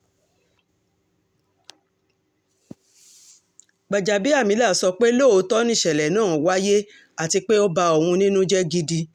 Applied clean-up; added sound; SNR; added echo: none; none; none; none.